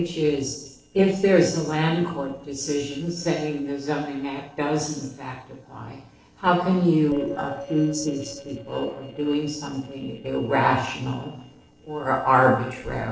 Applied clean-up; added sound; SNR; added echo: neural separator model SepFormer DNS4.